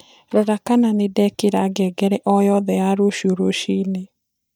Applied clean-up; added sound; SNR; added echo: neural mask model DeepFilterNet 3.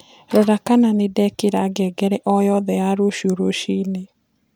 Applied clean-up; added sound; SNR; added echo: none; Printer; 18 dB; none.